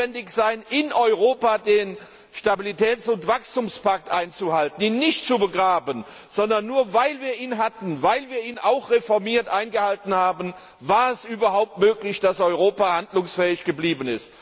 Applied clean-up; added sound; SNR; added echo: none; none; none; none.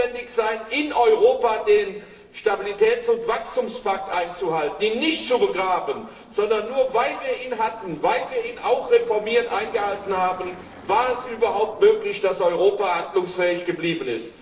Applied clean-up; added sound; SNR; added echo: neural separator model SepFormer DNS4.